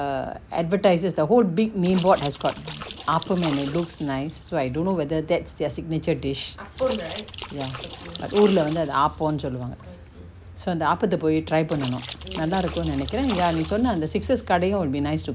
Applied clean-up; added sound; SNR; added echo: none; Splash, splatter; 17 dB; none.